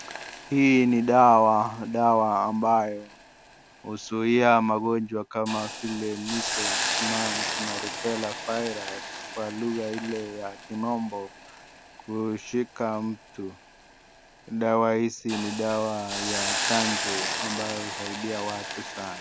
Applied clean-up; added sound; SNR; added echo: none; Hiss; 8 dB; none.